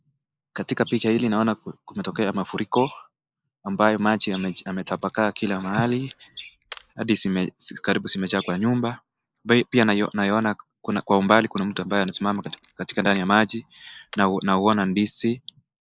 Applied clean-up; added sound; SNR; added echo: neural mask model Resemble Enhance denoiser.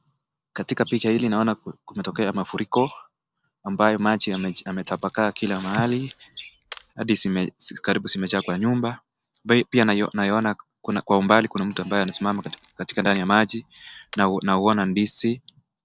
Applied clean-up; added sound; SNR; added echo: neural separator model SepFormer DNS4.